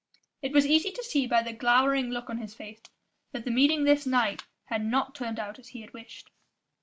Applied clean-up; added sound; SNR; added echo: none; none; none; none.